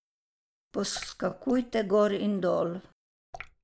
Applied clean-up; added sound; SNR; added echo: neural mask model Resemble Enhance denoiser.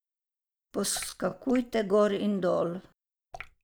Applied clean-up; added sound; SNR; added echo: neural mask model DeepFilterNet 3.